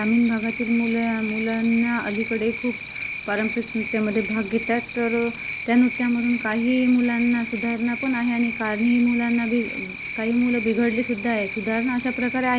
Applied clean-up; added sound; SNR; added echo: none; Cricket; 9 dB; none.